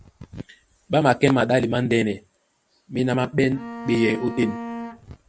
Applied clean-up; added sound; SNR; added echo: none; Bowed string instrument; 10 dB; none.